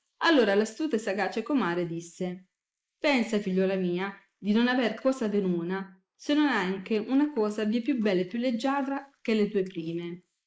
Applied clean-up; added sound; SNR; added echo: neural mask model Resemble Enhance denoiser.